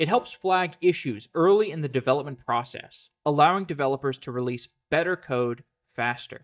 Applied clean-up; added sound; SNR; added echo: neural mask model DeepFilterNet 3.